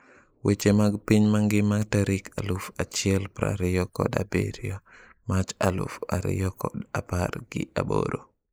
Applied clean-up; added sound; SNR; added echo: neural mask model Resemble Enhance denoiser.